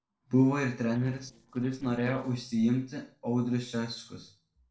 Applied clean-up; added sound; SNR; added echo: neural separator model SepFormer DNS4.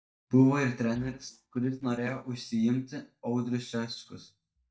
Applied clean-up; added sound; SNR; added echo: neural mask model DeepFilterNet 3.